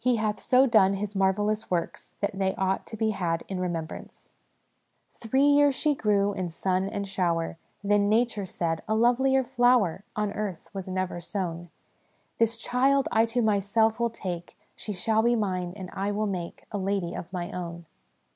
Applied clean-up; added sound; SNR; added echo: none; none; none; none.